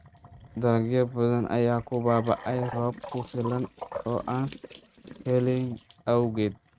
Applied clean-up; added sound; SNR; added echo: neural mask model RNNoise.